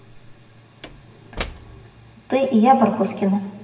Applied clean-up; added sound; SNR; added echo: none; Slam / Wood; 18 dB; reverberation time 1.1 s.